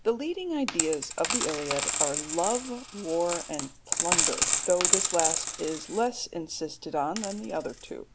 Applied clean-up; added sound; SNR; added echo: none; Coin (dropping); -1 dB; none.